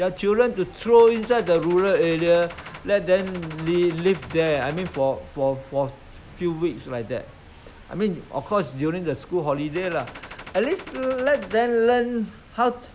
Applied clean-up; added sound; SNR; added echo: none; Gunshot, gunfire; 17 dB; none.